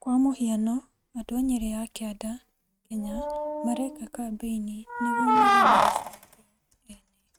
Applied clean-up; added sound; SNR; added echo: neural mask model RNNoise.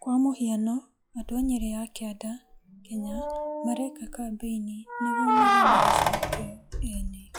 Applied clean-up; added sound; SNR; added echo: classical method log-MMSE.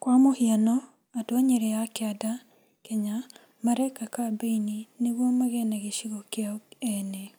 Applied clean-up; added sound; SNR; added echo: none; none; none; none.